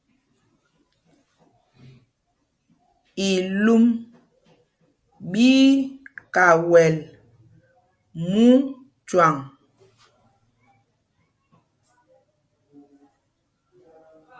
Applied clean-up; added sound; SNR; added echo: none; none; none; none.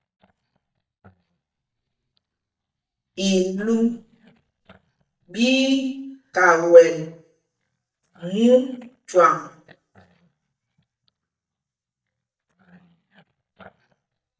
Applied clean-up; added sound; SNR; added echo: neural mask model DeepFilterNet 3.